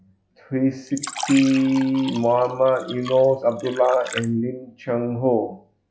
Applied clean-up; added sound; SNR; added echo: classical method log-MMSE.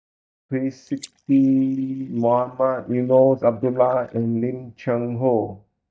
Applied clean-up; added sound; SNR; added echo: neural mask model DeepFilterNet 3.